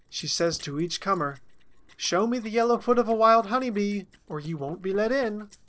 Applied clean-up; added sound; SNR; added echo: neural separator model SepFormer DNS4.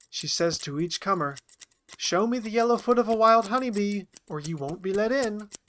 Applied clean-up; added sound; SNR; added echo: neural mask model RNNoise.